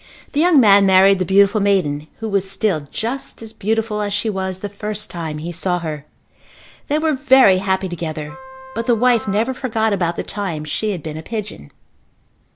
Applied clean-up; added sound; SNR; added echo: none; Wind instrument, woodwind instrument; 17 dB; none.